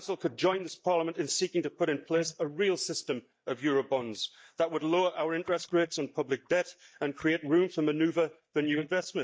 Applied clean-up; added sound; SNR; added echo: neural mask model DeepFilterNet 3.